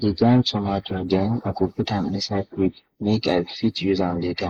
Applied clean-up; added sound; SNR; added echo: neural mask model Resemble Enhance denoiser.